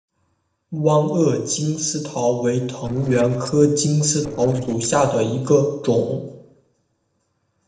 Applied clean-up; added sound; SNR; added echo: neural separator model SepFormer DNS4.